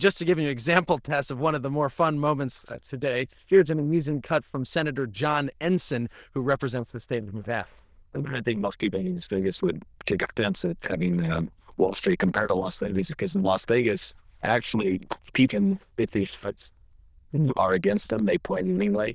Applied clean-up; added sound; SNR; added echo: neural diffusion model UNIVERSE++.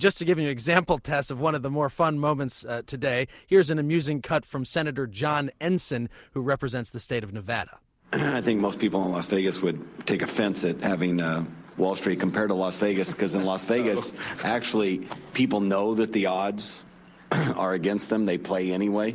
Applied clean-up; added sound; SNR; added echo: none; none; none; none.